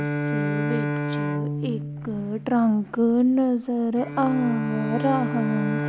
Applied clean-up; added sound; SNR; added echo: none; Bowed string instrument; 4 dB; none.